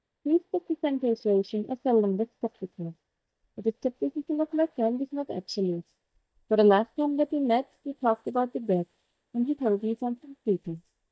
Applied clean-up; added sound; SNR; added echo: neural mask model DeepFilterNet 3.